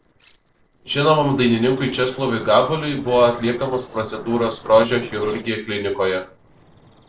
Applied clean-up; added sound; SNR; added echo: neural separator model SepFormer DNS4.